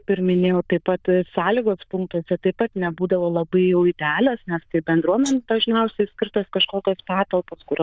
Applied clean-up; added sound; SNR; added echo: neural diffusion model UNIVERSE++.